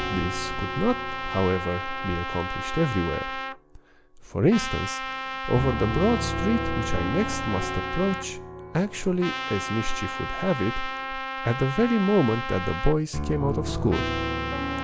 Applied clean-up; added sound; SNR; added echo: none; Trumpet + Piano; 4 dB; none.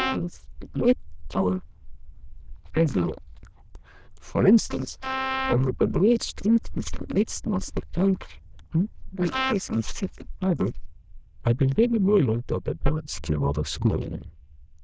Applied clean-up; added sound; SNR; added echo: neural diffusion model UNIVERSE++.